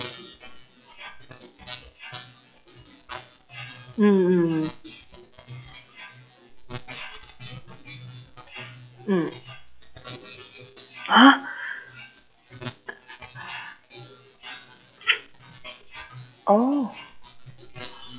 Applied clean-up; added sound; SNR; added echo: classical method log-MMSE.